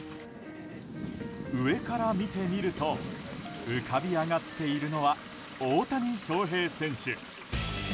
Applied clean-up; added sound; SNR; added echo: none; Frying (food); 17 dB; none.